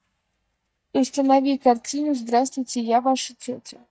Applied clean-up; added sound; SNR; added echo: neural mask model DeepFilterNet 3.